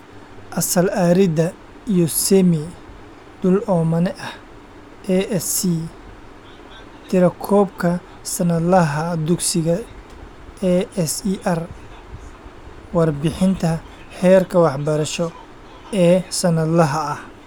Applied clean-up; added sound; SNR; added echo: none; none; none; none.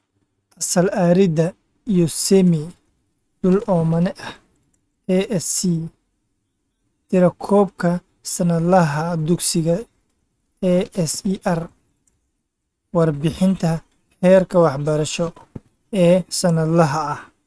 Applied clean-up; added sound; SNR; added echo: neural mask model RNNoise.